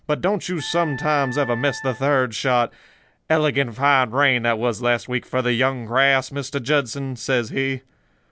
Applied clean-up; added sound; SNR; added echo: none; Wind instrument, woodwind instrument; 14 dB; none.